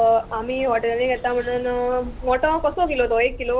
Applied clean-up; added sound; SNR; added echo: none; Waves, surf; 16 dB; none.